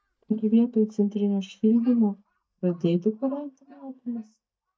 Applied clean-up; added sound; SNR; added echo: neural mask model DeepFilterNet 3.